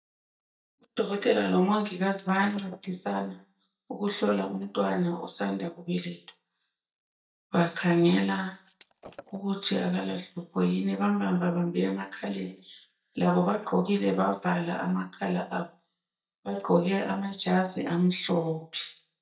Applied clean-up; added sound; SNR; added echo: neural mask model DeepFilterNet 3.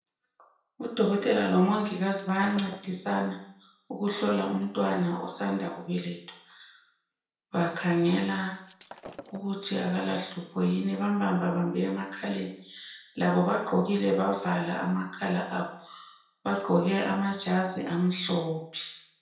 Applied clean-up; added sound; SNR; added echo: none; Shatter; 19 dB; reverberation time 0.5 s.